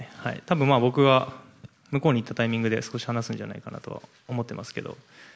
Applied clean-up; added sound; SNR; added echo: none; none; none; none.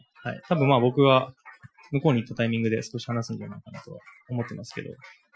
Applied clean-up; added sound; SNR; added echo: classical method Wiener filter.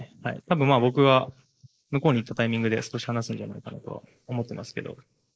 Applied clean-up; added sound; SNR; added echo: neural mask model Resemble Enhance denoiser.